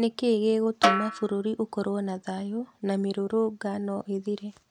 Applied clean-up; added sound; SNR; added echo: none; Snare drum; 2 dB; none.